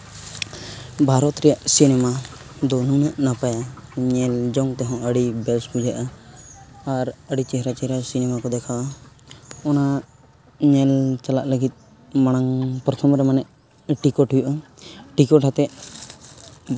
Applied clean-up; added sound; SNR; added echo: none; none; none; none.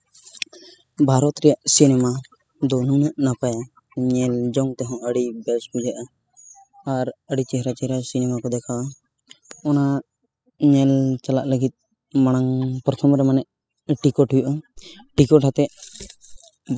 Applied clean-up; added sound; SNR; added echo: classical method spectral subtraction.